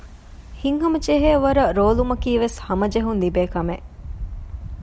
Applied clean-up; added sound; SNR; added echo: none; none; none; none.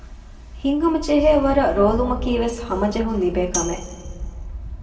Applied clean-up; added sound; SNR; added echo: none; Tambourine; 12 dB; reverberation time 1.5 s.